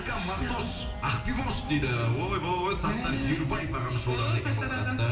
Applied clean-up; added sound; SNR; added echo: none; Wind instrument, woodwind instrument; 18 dB; reverberation time 2.4 s.